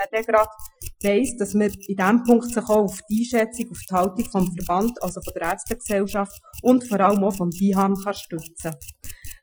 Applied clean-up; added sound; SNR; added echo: classical method Wiener filter.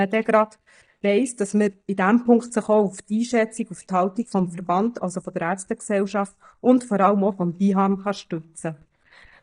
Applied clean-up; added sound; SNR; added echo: neural mask model DeepFilterNet 3.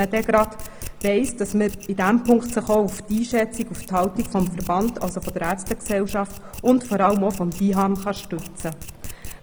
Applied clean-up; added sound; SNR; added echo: none; Domestic sounds, home sounds; 13 dB; none.